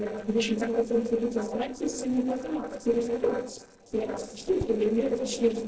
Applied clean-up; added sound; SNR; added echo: neural separator model SepFormer DNS4.